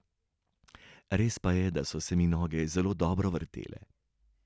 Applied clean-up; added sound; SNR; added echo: none; none; none; none.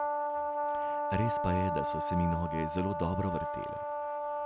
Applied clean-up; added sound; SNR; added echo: none; Brass instrument; -2 dB; none.